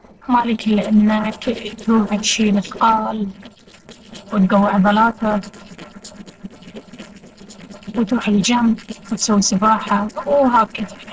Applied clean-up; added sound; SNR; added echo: neural separator model SepFormer DNS4.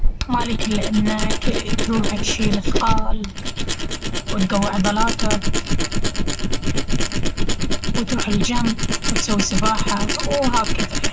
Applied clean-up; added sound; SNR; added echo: none; Tools; -5 dB; none.